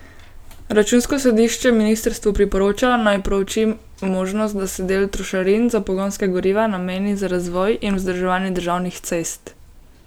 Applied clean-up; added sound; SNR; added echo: none; none; none; none.